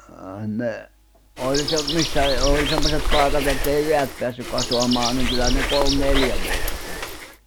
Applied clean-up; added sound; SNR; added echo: none; Bird; -1 dB; none.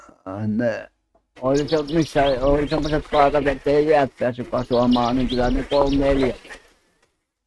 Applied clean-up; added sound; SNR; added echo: neural mask model RNNoise.